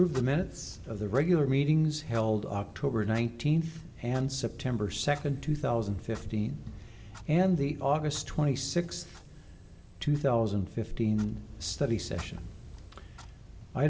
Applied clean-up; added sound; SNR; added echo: none; Clock; 18 dB; reverberation time 1.4 s.